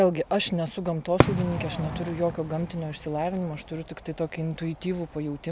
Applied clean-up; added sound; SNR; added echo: none; Fireworks; 2 dB; none.